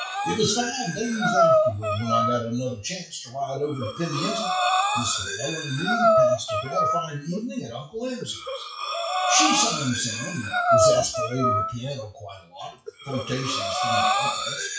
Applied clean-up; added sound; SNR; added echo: classical method WPE with log-MMSE.